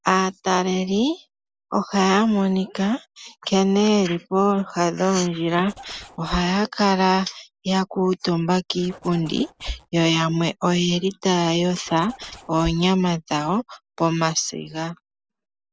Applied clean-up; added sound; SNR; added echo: none; Zipper (clothing); 15 dB; none.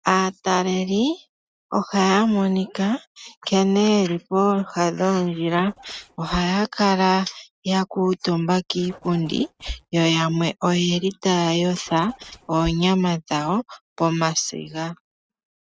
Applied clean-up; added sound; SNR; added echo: neural mask model RNNoise.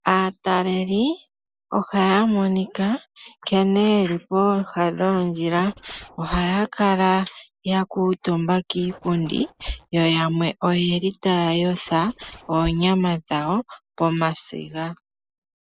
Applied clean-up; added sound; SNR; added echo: neural mask model Resemble Enhance denoiser.